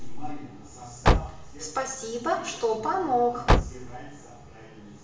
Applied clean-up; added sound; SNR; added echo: none; Car; -3 dB; reverberation time 0.9 s.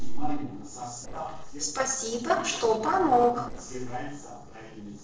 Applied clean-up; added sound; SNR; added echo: neural separator model SepFormer DNS4.